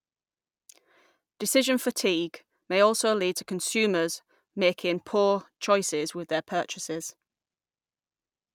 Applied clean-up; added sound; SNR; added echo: none; none; none; none.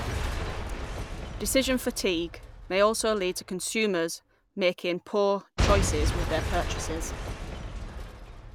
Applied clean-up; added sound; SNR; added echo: none; Shatter / Crushing / Boom; 3 dB; none.